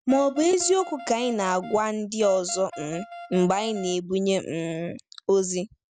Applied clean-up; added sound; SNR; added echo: none; Wind instrument, woodwind instrument; 14 dB; none.